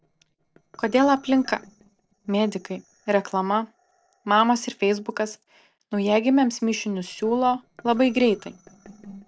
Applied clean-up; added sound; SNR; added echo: neural separator model SepFormer DNS4.